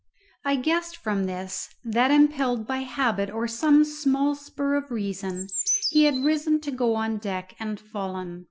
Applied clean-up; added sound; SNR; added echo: none; Bird; 4 dB; none.